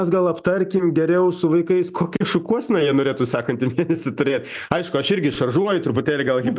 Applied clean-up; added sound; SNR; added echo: none; none; none; none.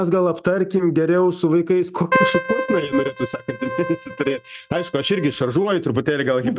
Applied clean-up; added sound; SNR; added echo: neural mask model RNNoise.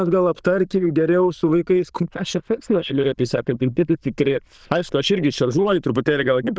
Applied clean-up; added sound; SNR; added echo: neural diffusion model UNIVERSE++.